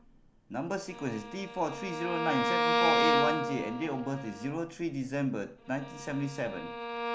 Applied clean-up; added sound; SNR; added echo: none; Bowed string instrument; -1 dB; none.